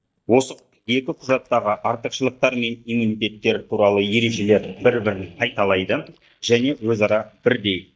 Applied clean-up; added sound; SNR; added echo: neural mask model DeepFilterNet 3.